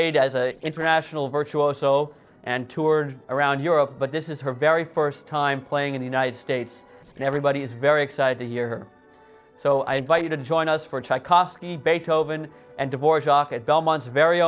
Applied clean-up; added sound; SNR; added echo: neural separator model SepFormer DNS4.